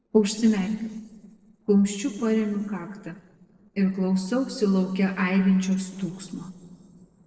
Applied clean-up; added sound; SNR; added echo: neural separator model SepFormer DNS4.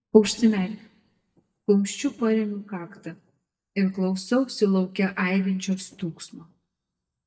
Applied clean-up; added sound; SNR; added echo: neural mask model DeepFilterNet 3.